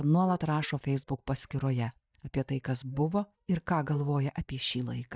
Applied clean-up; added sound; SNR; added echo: neural mask model DeepFilterNet 3.